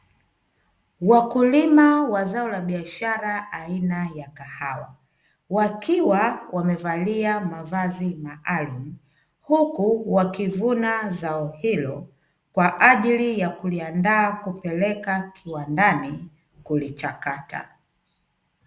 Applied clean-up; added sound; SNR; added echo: none; none; none; none.